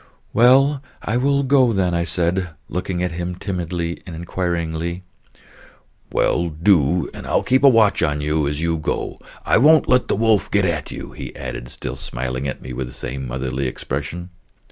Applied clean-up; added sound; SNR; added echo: none; none; none; none.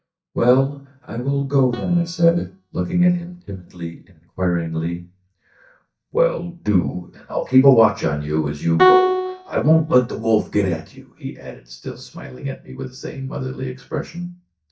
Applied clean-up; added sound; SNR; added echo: neural mask model DeepFilterNet 3.